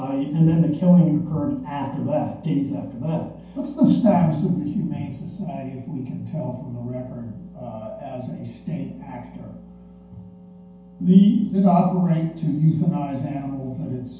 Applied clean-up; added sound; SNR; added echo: none; none; none; reverberation time 0.9 s.